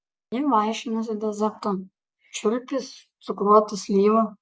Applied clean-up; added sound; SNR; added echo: none; none; none; none.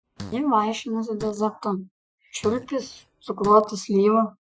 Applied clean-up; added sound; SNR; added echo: classical method Wiener filter.